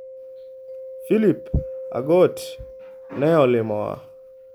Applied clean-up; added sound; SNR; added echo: none; Mallet percussion; 15 dB; none.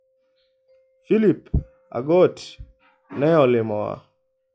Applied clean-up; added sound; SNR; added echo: classical method log-MMSE.